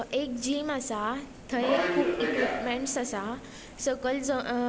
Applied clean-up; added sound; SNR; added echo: none; Subway, metro, underground; -1 dB; none.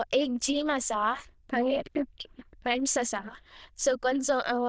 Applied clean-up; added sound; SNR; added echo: neural diffusion model UNIVERSE++.